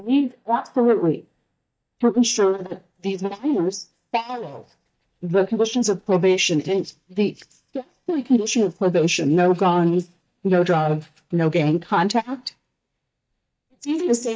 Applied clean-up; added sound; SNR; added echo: neural mask model DeepFilterNet 3.